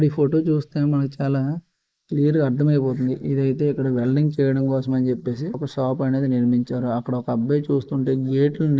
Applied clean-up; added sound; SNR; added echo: neural mask model Resemble Enhance denoiser.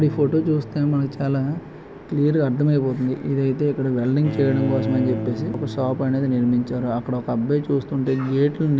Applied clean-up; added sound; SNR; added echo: none; Bowed string instrument; 12 dB; none.